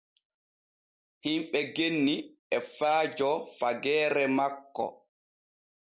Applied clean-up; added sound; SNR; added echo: none; none; none; none.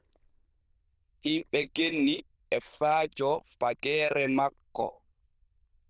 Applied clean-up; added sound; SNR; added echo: neural diffusion model UNIVERSE++.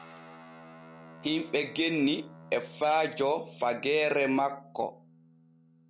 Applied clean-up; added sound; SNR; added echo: none; Guitar; 20 dB; none.